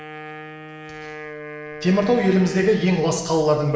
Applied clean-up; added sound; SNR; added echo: none; Wind instrument, woodwind instrument; 15 dB; reverberation time 0.9 s.